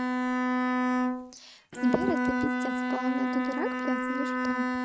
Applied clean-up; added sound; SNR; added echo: neural mask model RNNoise.